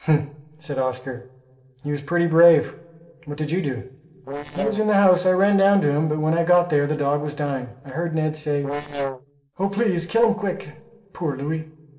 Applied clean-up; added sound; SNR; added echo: neural separator model SepFormer DNS4.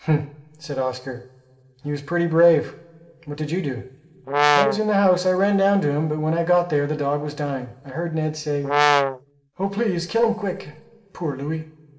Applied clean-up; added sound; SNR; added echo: none; Brass instrument; -3 dB; reverberation time 1.6 s.